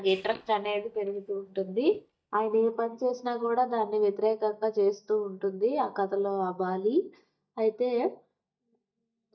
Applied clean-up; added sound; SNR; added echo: neural mask model DeepFilterNet 3.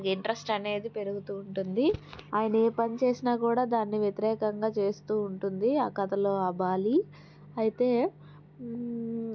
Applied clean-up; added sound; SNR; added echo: none; none; none; none.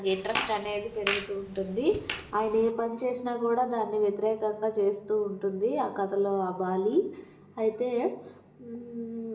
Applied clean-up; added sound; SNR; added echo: none; Fart; 7 dB; reverberation time 0.8 s.